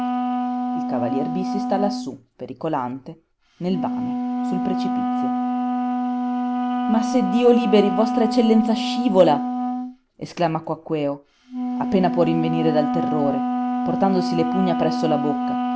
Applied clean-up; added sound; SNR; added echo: none; Wind instrument, woodwind instrument; 1 dB; none.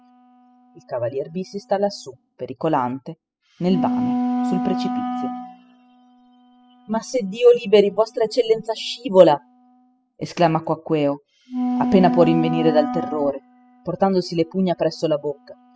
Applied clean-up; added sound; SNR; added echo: classical method spectral subtraction.